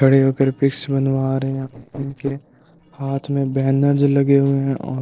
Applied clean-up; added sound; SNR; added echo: neural separator model SepFormer DNS4.